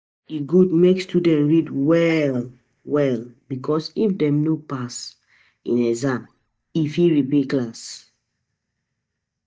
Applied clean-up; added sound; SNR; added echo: neural mask model DeepFilterNet 3.